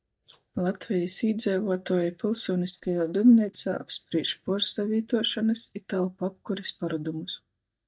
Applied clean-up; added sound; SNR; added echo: neural mask model DeepFilterNet 3.